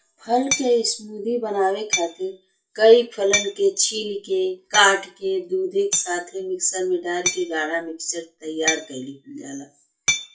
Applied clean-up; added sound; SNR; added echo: classical method WPE with log-MMSE.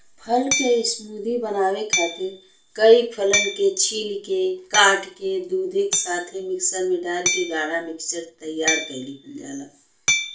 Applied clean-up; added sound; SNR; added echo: none; Hammer; 7 dB; reverberation time 0.3 s.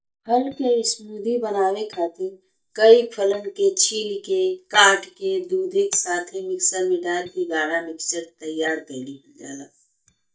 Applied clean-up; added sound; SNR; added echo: neural mask model DeepFilterNet 3.